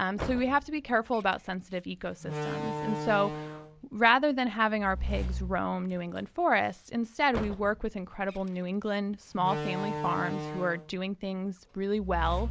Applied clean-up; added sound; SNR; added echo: none; Slam; 8 dB; none.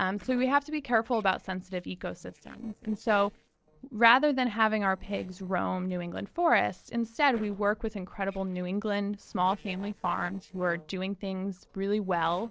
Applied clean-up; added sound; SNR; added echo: neural separator model SepFormer DNS4.